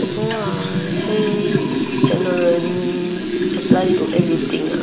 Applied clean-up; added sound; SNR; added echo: none; Liquid; -2 dB; none.